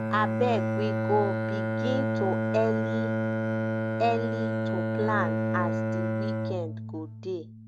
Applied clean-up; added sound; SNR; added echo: none; Bowed string instrument; -3 dB; none.